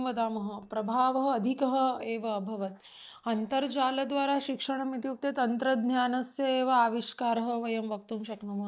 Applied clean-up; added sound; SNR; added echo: neural mask model DeepFilterNet 3.